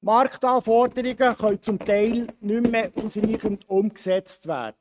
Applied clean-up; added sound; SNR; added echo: neural mask model RNNoise.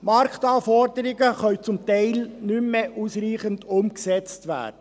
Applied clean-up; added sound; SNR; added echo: none; none; none; none.